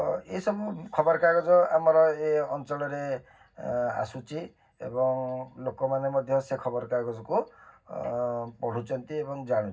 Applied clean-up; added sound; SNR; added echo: none; none; none; reverberation time 0.4 s.